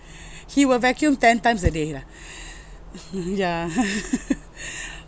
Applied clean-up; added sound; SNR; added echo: none; none; none; none.